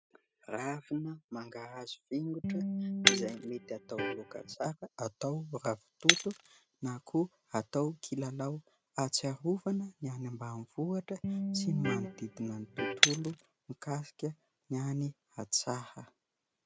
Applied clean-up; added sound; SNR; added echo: none; Shatter + Electric guitar; -2 dB; none.